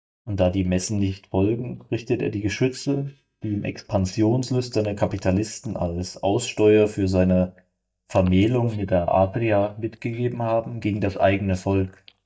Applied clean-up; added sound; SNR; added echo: neural mask model DeepFilterNet 3.